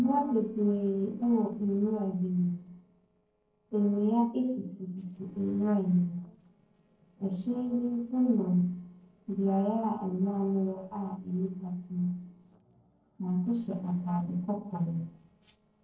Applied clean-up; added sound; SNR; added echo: neural separator model SepFormer DNS4.